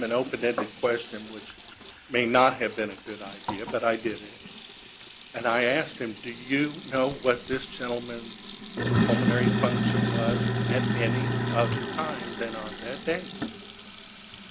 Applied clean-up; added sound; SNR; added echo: none; Sink (filling or washing); 1 dB; none.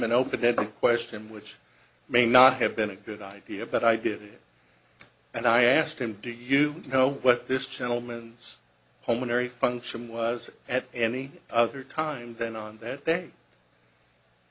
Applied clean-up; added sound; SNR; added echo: none; none; none; none.